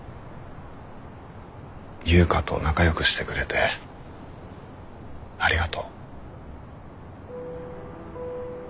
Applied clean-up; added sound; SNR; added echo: none; none; none; none.